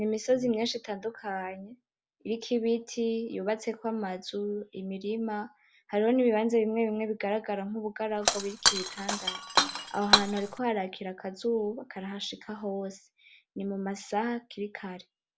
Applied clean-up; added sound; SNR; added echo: none; Shatter; -3 dB; none.